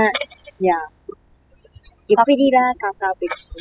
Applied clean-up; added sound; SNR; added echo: classical method spectral subtraction.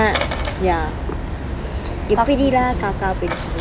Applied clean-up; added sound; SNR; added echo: none; Coin (dropping); 12 dB; none.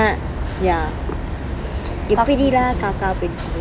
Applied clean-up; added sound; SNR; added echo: none; none; none; none.